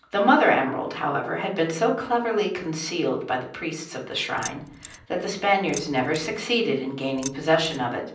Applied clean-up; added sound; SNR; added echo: none; Keys jangling; 15 dB; reverberation time 0.6 s.